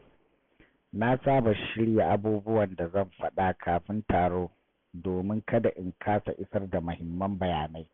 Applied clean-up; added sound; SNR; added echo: none; none; none; none.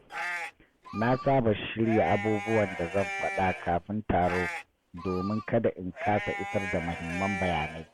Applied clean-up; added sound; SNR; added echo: none; Livestock, farm animals, working animals; 8 dB; none.